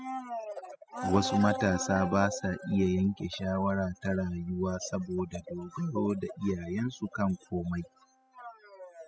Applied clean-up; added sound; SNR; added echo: classical method spectral subtraction.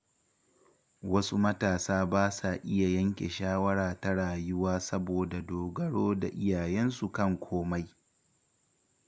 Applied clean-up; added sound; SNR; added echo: none; none; none; none.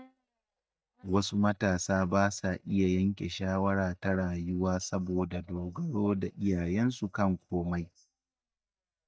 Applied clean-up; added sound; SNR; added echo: neural mask model DeepFilterNet 3.